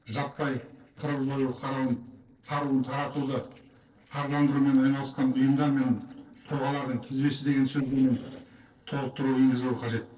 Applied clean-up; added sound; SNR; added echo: neural separator model SepFormer DNS4.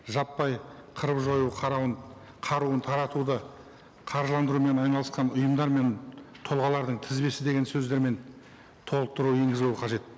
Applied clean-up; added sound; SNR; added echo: none; none; none; none.